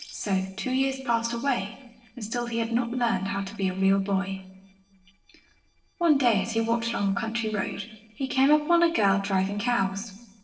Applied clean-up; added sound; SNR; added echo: neural separator model SepFormer DNS4.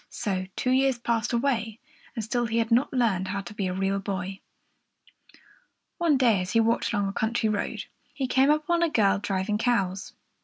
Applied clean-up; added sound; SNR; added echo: none; none; none; none.